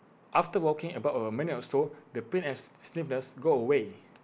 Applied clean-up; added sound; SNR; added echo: none; none; none; none.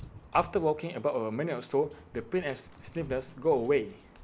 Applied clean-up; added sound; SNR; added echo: none; Cat; 19 dB; none.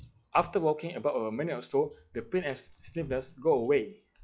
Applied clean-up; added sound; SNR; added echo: classical method log-MMSE.